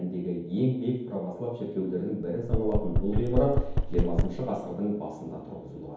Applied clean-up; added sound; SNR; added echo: none; Knock; -3 dB; reverberation time 2.2 s.